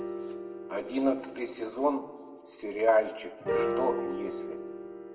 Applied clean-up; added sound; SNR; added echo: none; Piano; 4 dB; reverberation time 1.1 s.